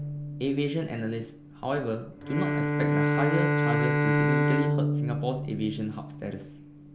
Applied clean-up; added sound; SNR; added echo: none; Bowed string instrument; -4 dB; none.